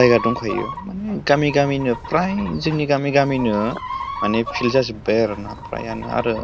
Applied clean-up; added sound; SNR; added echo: none; Chicken, rooster; 11 dB; none.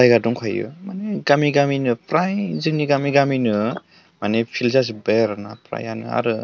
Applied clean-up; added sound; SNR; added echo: none; none; none; none.